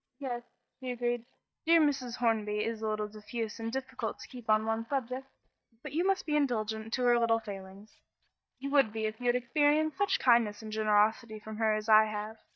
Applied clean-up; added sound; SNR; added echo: neural mask model DeepFilterNet 3.